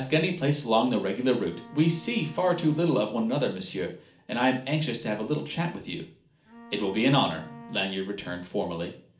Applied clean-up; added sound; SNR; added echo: none; Bowed string instrument; 19 dB; reverberation time 0.4 s.